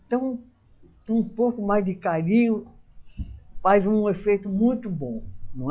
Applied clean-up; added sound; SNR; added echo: classical method log-MMSE.